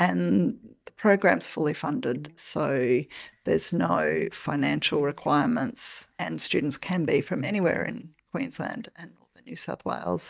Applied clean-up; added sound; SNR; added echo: neural mask model DeepFilterNet 3.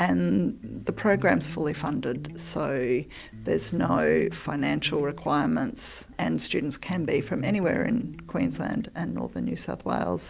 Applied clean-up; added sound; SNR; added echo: none; Electric guitar; 12 dB; none.